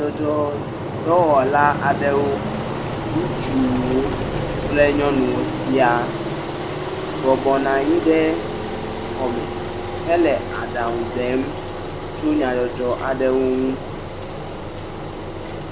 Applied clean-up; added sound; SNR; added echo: none; Engine; 4 dB; none.